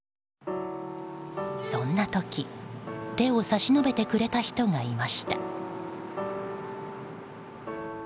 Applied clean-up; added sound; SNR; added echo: none; Bowed string instrument; 12 dB; none.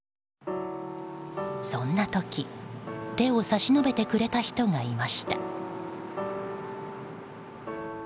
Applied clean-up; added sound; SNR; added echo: none; none; none; none.